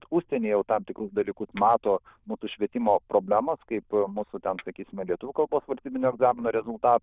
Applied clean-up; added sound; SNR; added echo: neural diffusion model UNIVERSE++.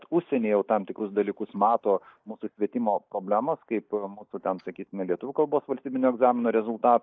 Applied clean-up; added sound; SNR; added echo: neural mask model DeepFilterNet 3.